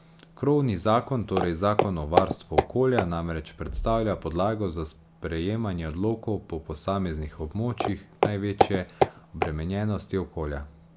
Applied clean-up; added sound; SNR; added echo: none; Walk, footsteps; 1 dB; none.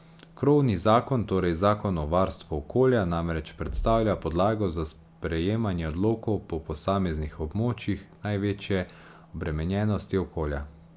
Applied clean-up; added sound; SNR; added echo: none; none; none; none.